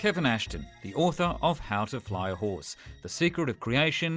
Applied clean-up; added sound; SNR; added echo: none; none; none; none.